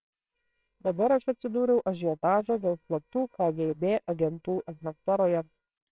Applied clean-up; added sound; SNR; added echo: neural separator model SepFormer WHAMR!.